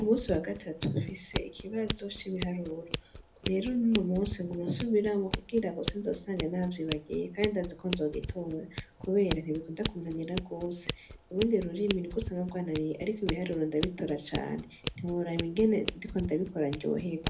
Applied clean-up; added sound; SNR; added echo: none; Scissors; 5 dB; reverberation time 0.3 s.